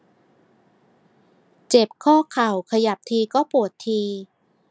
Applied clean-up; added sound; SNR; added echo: none; none; none; none.